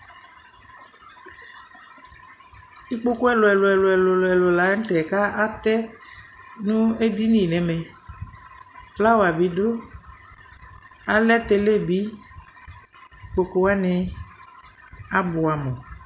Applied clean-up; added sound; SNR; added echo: none; none; none; none.